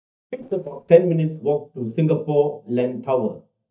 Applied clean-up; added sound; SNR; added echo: neural mask model DeepFilterNet 3.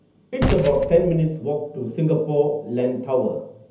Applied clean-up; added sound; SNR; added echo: none; Gunshot, gunfire; 9 dB; reverberation time 1.2 s.